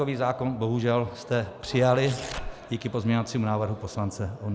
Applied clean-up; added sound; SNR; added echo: none; Tearing; 13 dB; none.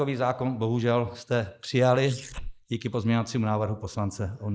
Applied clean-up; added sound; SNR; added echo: neural mask model Resemble Enhance denoiser.